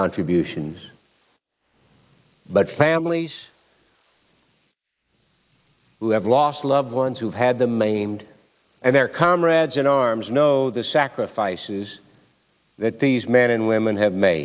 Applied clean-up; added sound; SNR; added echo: neural mask model Resemble Enhance denoiser.